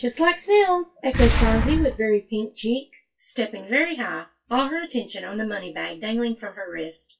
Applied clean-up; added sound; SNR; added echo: classical method WPE with log-MMSE.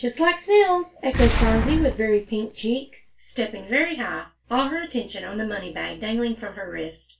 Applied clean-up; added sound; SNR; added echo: none; Boom; 2 dB; reverberation time 0.2 s.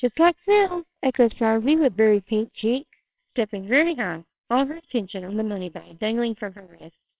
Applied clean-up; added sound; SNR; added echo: neural separator model SepFormer WHAMR!.